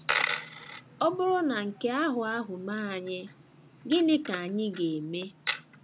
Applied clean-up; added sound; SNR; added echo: none; Coin (dropping); 8 dB; none.